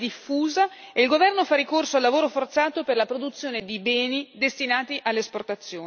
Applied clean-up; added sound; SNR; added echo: none; none; none; none.